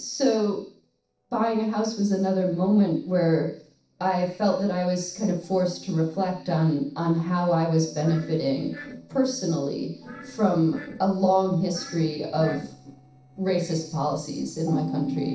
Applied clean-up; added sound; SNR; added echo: neural separator model SepFormer DNS4.